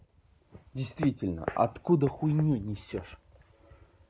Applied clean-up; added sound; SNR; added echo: none; none; none; none.